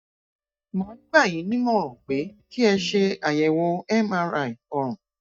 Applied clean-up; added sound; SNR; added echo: neural mask model DeepFilterNet 3.